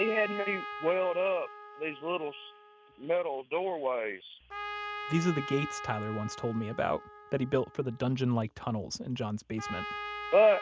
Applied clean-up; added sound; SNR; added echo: none; Trumpet; 11 dB; none.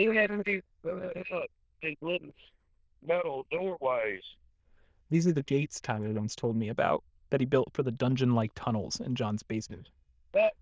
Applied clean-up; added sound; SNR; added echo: neural diffusion model UNIVERSE++.